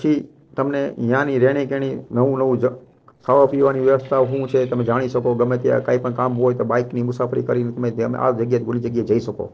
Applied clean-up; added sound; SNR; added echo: neural separator model SepFormer DNS4.